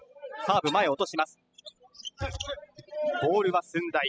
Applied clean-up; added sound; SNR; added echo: classical method spectral subtraction.